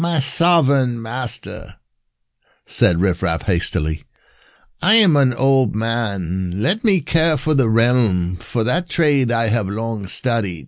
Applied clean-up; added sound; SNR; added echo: none; none; none; none.